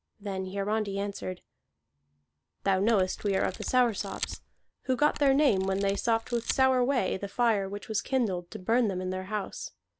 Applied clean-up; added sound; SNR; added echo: none; Camera; 13 dB; none.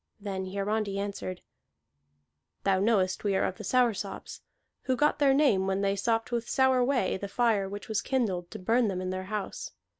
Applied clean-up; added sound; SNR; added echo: none; none; none; none.